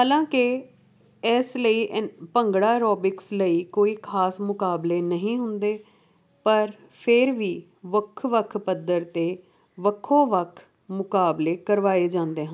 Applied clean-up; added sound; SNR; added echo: none; none; none; none.